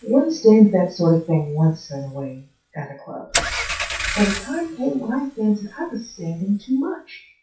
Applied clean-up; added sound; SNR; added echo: classical method WPE with log-MMSE.